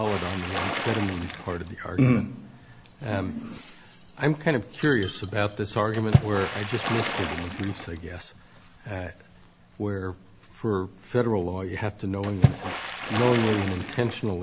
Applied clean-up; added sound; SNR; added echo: none; Water / Splash, splatter; 5 dB; none.